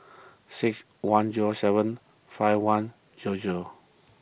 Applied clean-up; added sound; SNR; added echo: none; none; none; none.